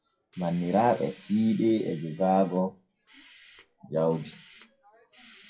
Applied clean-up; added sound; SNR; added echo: classical method WPE with log-MMSE.